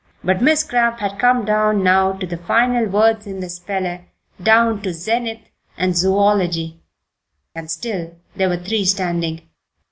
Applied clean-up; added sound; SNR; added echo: none; none; none; none.